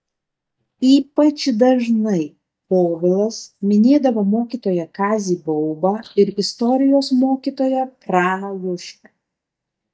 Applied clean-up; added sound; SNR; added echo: neural mask model DeepFilterNet 3.